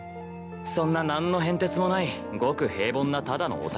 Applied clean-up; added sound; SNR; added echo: none; none; none; none.